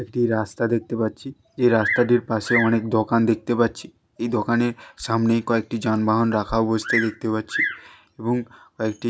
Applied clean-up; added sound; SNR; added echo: none; Bird vocalization, bird call, bird song; 10 dB; none.